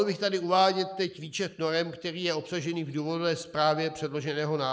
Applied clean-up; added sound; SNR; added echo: neural mask model Resemble Enhance denoiser.